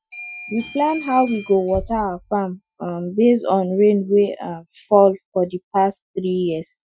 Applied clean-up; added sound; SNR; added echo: classical method Wiener filter.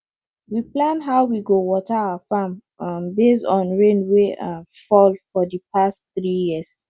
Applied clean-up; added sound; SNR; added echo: none; none; none; none.